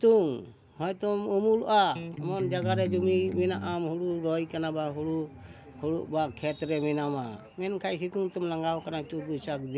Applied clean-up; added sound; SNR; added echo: none; Electric guitar; 5 dB; none.